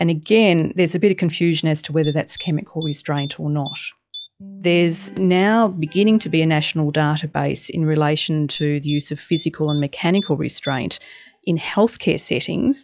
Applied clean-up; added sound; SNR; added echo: classical method log-MMSE.